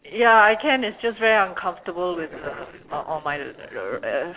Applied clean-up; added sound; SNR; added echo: neural separator model SepFormer DNS4.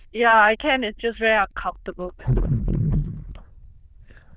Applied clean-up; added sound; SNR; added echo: neural diffusion model UNIVERSE++.